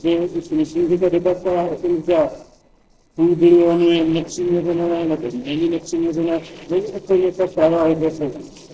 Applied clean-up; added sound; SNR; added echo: neural separator model SepFormer DNS4.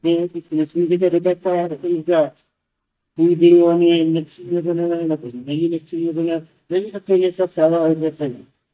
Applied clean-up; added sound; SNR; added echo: neural mask model DeepFilterNet 3.